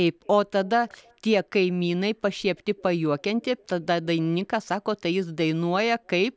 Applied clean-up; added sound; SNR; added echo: none; none; none; none.